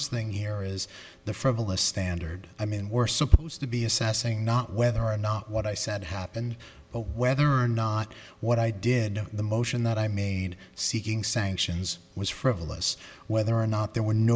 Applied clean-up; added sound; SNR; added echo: none; none; none; none.